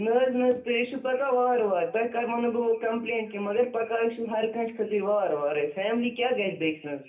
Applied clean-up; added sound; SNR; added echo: none; none; none; reverberation time 0.3 s.